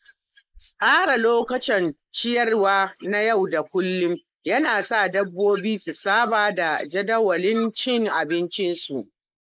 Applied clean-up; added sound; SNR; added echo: neural mask model Resemble Enhance denoiser.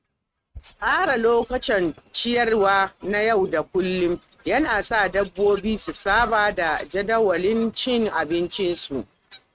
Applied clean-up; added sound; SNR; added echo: neural mask model RNNoise.